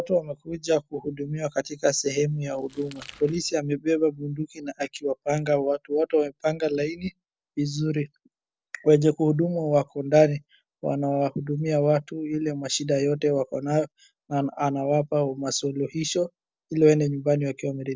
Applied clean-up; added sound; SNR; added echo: neural separator model SepFormer DNS4.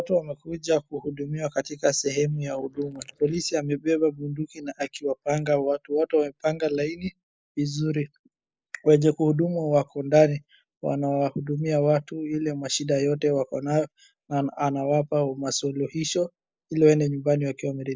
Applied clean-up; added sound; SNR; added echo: neural mask model Resemble Enhance denoiser.